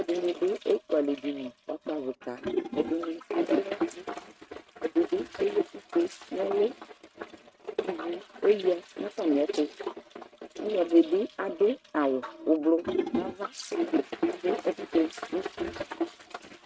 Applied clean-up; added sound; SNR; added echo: neural mask model RNNoise.